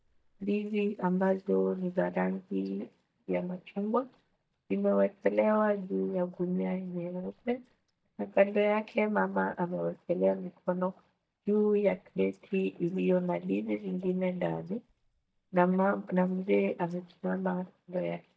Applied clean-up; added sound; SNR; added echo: neural mask model DeepFilterNet 3.